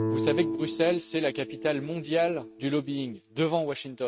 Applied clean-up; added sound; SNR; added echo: neural mask model RNNoise.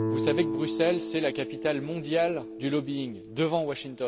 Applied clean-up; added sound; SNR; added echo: none; Guitar; 5 dB; none.